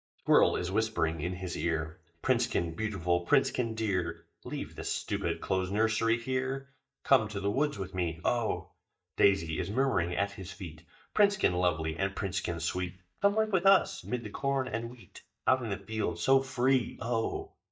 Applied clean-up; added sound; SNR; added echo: neural mask model DeepFilterNet 3.